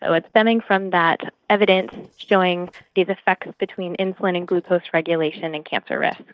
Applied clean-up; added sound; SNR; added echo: neural mask model DeepFilterNet 3.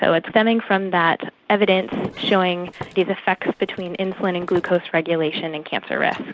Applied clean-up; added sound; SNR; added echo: none; Walk, footsteps; 19 dB; none.